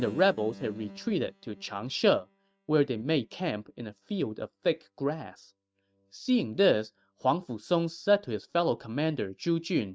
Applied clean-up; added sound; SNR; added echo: neural mask model RNNoise.